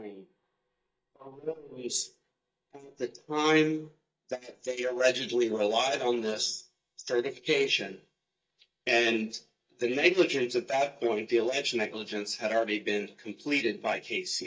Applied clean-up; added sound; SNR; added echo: neural mask model DeepFilterNet 3.